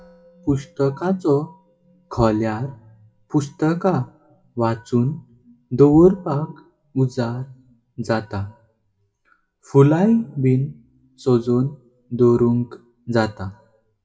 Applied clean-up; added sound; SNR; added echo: classical method WPE with log-MMSE.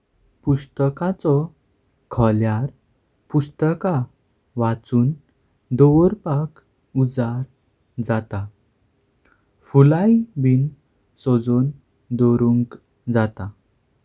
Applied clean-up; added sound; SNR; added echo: none; none; none; none.